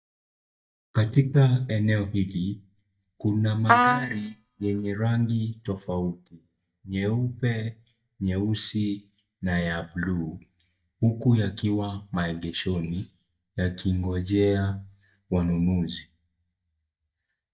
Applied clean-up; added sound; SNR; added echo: neural mask model DeepFilterNet 3.